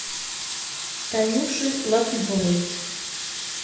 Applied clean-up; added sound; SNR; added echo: none; Sink (filling or washing) / Water tap, faucet; 5 dB; reverberation time 0.9 s.